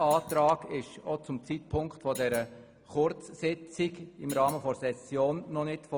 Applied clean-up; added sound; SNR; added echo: none; Thump, thud; 18 dB; none.